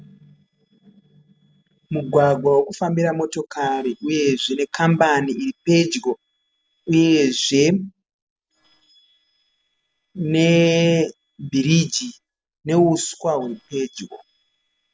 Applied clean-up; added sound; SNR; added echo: neural separator model SepFormer DNS4.